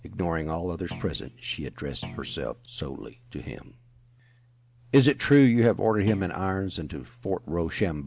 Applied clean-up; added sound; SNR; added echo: none; Thump, thud; 14 dB; none.